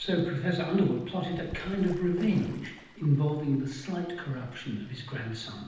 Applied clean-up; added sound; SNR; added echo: none; Bird / Fowl; 19 dB; reverberation time 0.9 s.